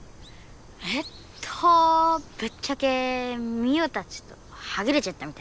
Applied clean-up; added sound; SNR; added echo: none; none; none; none.